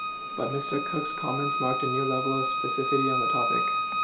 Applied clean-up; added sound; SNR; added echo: none; Bowed string instrument; -3 dB; none.